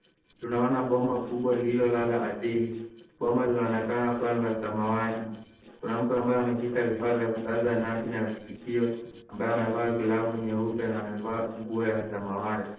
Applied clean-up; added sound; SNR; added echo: neural separator model SepFormer DNS4.